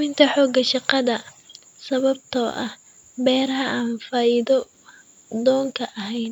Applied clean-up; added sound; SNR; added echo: none; none; none; none.